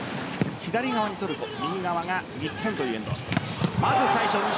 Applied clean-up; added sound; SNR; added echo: none; Train; 13 dB; none.